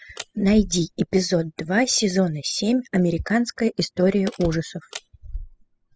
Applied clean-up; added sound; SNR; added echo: classical method spectral subtraction.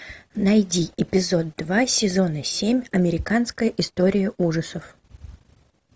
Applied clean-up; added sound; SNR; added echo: none; none; none; none.